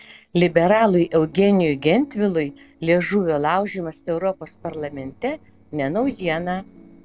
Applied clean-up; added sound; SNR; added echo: neural separator model SepFormer DNS4.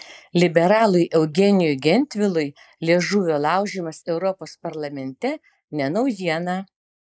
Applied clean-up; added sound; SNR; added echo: neural mask model Resemble Enhance denoiser.